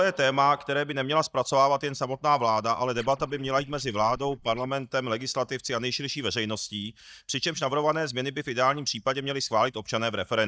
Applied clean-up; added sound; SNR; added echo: neural mask model DeepFilterNet 3.